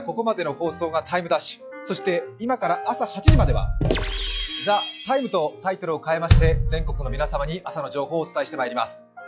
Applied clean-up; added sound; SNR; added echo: classical method log-MMSE.